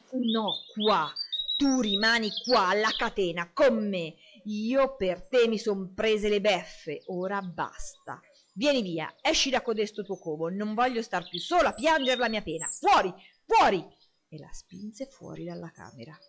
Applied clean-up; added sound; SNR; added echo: classical method log-MMSE.